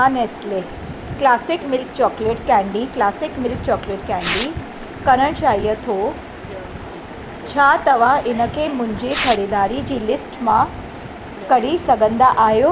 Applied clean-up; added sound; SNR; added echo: none; Tearing; 15 dB; none.